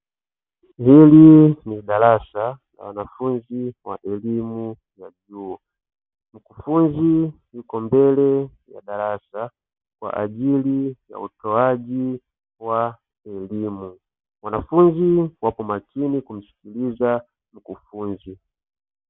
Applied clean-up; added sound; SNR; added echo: none; none; none; none.